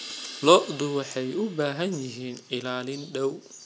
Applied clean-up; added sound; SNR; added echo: none; Crash cymbal; 18 dB; none.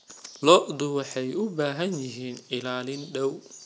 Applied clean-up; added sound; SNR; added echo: none; none; none; none.